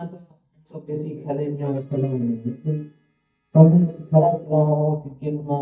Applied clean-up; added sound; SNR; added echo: neural mask model DeepFilterNet 3.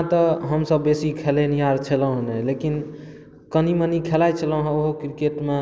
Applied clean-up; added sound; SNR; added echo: none; none; none; none.